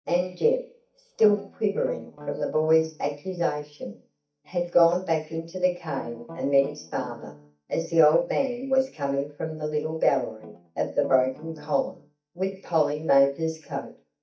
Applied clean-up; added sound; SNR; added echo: neural mask model DeepFilterNet 3.